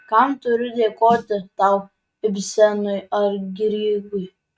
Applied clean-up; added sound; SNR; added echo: neural mask model RNNoise.